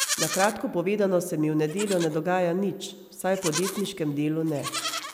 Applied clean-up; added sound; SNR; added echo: none; Livestock, farm animals, working animals; 9 dB; none.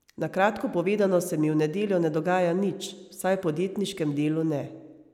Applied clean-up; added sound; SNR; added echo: none; none; none; none.